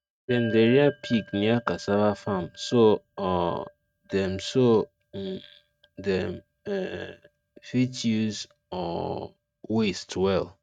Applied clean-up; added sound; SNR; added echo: neural mask model RNNoise.